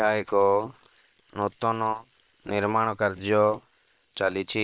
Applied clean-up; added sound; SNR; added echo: neural separator model SepFormer WHAM!.